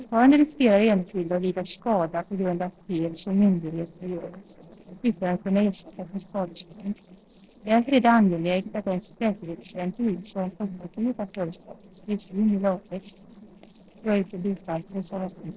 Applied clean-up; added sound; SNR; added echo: neural separator model SepFormer DNS4.